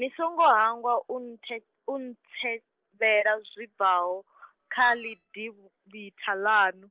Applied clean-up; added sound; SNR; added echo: neural separator model SepFormer DNS4.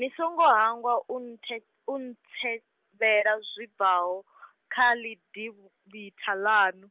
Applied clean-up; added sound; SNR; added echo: none; none; none; none.